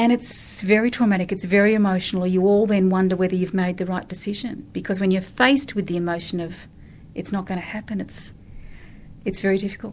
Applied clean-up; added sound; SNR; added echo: none; none; none; none.